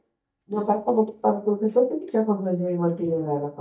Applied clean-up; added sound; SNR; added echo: neural mask model DeepFilterNet 3.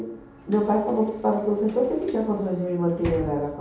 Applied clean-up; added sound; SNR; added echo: none; Sliding door / Slam; 15 dB; reverberation time 0.7 s.